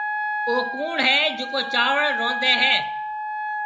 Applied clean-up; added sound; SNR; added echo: none; Wind instrument, woodwind instrument; 3 dB; none.